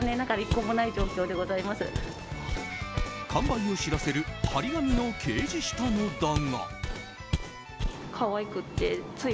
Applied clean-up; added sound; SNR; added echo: none; Walk, footsteps; 5 dB; none.